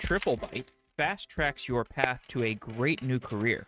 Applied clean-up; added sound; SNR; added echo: neural mask model RNNoise.